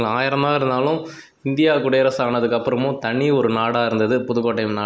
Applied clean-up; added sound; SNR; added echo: none; none; none; none.